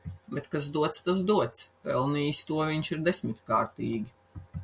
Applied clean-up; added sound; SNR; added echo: none; none; none; none.